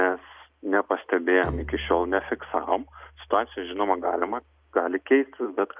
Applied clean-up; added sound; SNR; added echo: none; Bowed string instrument; 18 dB; none.